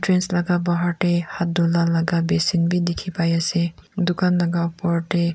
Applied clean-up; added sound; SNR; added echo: none; none; none; none.